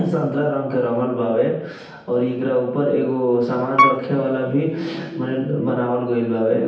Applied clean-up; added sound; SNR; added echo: none; Piano; 2 dB; reverberation time 0.9 s.